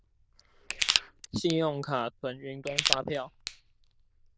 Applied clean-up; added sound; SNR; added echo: neural diffusion model UNIVERSE++.